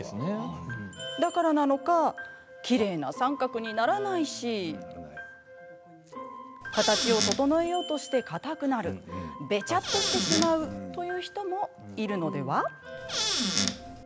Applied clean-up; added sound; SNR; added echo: none; Squeak / Cupboard open or close; 0 dB; none.